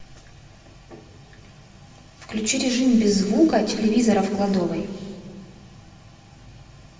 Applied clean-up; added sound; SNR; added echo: none; none; none; reverberation time 1.7 s.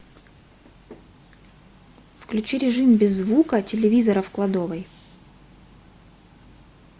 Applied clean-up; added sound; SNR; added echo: none; none; none; none.